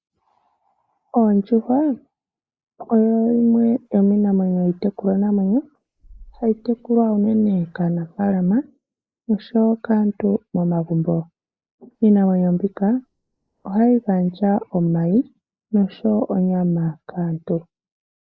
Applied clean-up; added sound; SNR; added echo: neural mask model Resemble Enhance denoiser.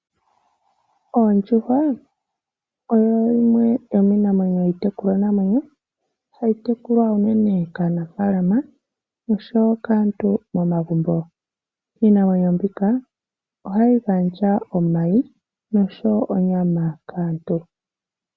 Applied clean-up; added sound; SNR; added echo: none; none; none; none.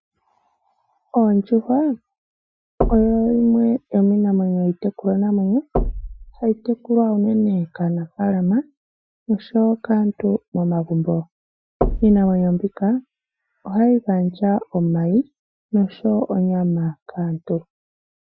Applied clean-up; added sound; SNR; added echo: classical method Wiener filter.